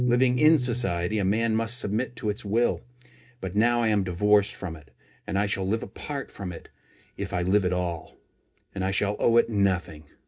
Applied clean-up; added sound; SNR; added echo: neural mask model DeepFilterNet 3.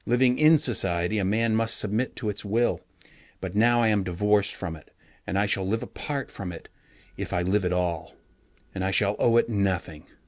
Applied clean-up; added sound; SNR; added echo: none; none; none; none.